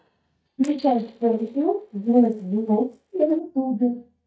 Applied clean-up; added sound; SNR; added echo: neural mask model DeepFilterNet 3.